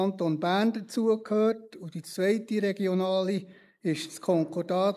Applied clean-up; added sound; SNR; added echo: neural mask model Resemble Enhance denoiser.